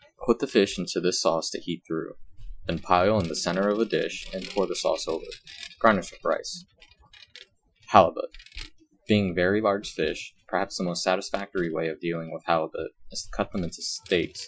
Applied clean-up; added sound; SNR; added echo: classical method Wiener filter.